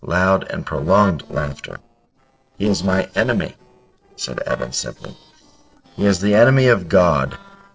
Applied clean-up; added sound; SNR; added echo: neural separator model SepFormer DNS4.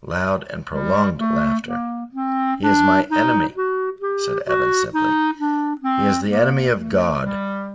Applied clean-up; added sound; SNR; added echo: none; Wind instrument, woodwind instrument; -2 dB; reverberation time 0.7 s.